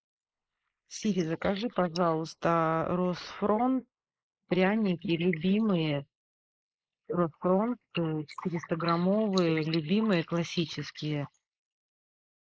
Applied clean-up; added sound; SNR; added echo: neural mask model Resemble Enhance denoiser.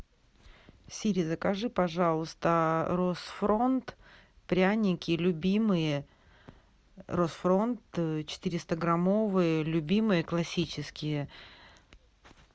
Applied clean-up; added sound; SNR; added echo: none; none; none; none.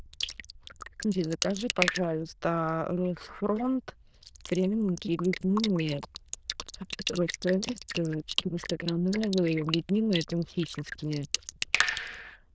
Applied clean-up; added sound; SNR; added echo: neural diffusion model UNIVERSE++.